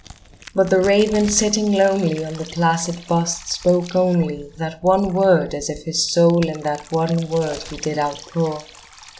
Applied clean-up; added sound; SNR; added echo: none; Crack + Drip; 19 dB; none.